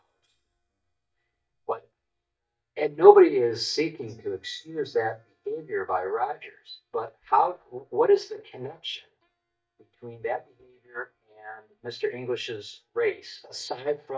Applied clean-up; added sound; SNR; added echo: neural mask model DeepFilterNet 3.